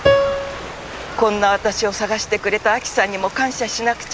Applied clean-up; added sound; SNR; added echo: none; Piano; 3 dB; none.